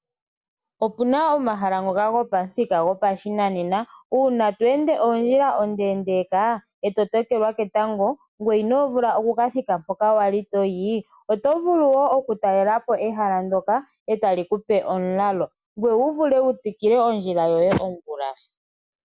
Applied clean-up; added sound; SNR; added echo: none; none; none; none.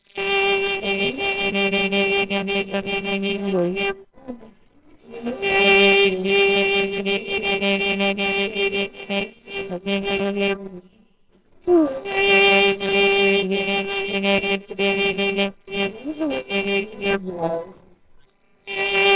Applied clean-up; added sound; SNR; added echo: neural separator model SepFormer WHAMR!.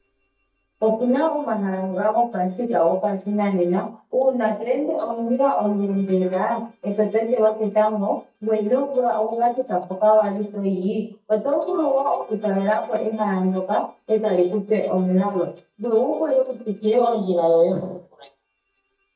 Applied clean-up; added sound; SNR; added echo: neural mask model DeepFilterNet 3.